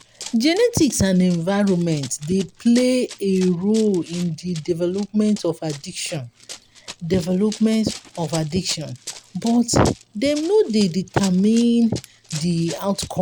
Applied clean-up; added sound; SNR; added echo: none; Run; 19 dB; none.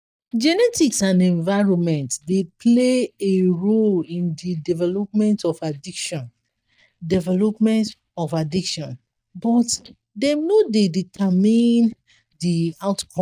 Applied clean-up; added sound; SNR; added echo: neural mask model DeepFilterNet 3.